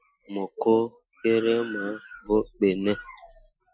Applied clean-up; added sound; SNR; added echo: classical method Wiener filter.